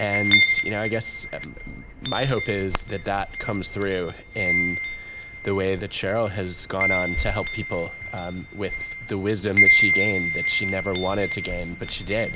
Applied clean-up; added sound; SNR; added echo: none; Wind chime; -2 dB; none.